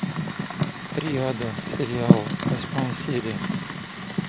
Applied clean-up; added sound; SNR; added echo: none; Fire; -4 dB; none.